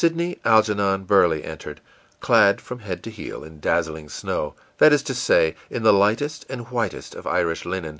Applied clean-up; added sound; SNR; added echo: none; none; none; none.